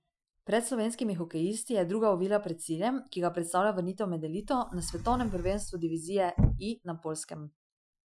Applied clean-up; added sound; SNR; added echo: classical method Wiener filter.